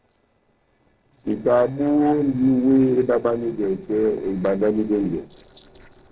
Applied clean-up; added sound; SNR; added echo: neural separator model SepFormer DNS4.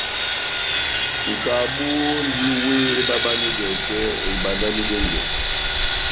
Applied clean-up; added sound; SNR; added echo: none; Sawing; -3 dB; none.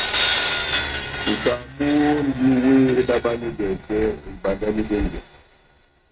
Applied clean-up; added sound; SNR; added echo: neural mask model RNNoise.